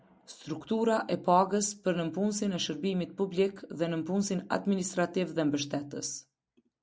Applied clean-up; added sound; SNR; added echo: none; none; none; none.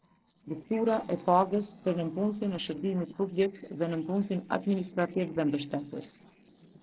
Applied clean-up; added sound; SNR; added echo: neural separator model SepFormer DNS4.